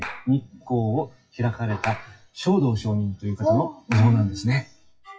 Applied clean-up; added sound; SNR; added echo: classical method WPE with log-MMSE.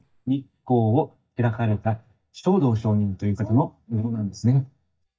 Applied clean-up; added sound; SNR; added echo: neural mask model DeepFilterNet 3.